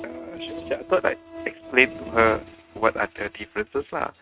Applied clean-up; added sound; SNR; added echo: neural mask model RNNoise.